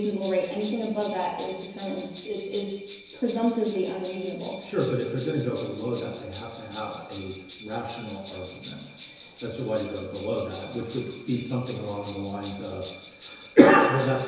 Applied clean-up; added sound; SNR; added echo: none; Bell; 7 dB; reverberation time 1.0 s.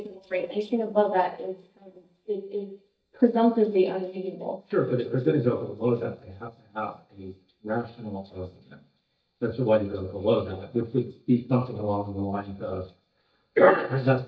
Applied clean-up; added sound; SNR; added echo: neural mask model DeepFilterNet 3.